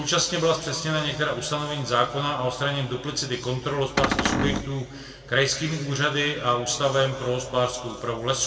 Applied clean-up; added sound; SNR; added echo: none; Cupboard open or close; -1 dB; reverberation time 1.9 s.